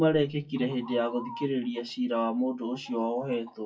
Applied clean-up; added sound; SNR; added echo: classical method WPE with log-MMSE.